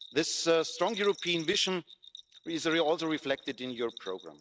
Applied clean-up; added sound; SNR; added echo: neural mask model RNNoise.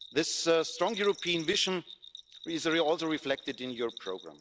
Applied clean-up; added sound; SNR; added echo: none; Bell; 14 dB; none.